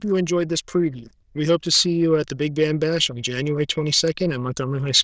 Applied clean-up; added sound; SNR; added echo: neural diffusion model UNIVERSE++.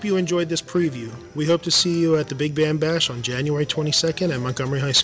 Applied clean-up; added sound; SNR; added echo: none; none; none; none.